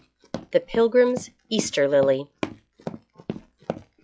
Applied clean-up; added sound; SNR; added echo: classical method log-MMSE.